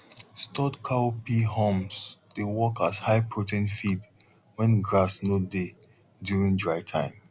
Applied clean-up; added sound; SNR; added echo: none; none; none; none.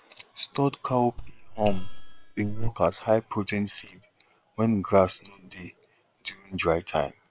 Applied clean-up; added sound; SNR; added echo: neural separator model SepFormer WHAM!.